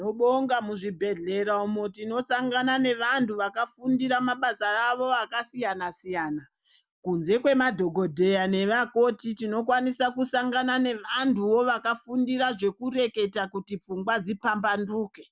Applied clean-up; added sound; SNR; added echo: none; none; none; none.